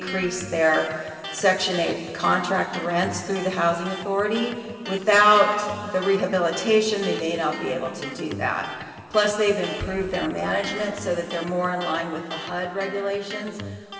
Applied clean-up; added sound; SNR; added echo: none; Electric guitar; 14 dB; reverberation time 2.7 s.